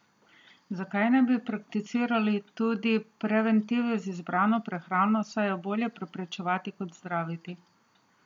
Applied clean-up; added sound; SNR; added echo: none; none; none; none.